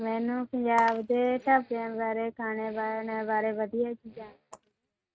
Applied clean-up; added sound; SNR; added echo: neural mask model RNNoise.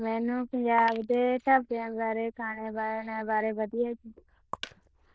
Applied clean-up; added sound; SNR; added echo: neural diffusion model UNIVERSE++.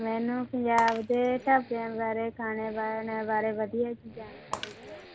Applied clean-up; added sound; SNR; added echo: none; Shatter + Accelerating, revving, vroom; 15 dB; none.